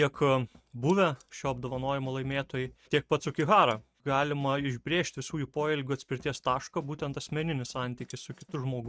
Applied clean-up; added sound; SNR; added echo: neural mask model RNNoise.